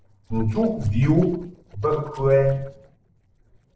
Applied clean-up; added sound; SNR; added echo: neural separator model SepFormer DNS4.